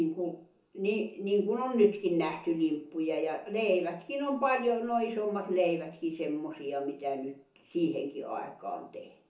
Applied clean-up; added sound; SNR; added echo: none; none; none; reverberation time 0.6 s.